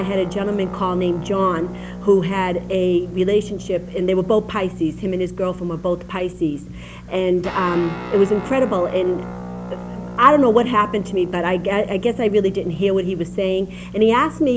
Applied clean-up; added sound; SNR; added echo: none; Guitar; 13 dB; none.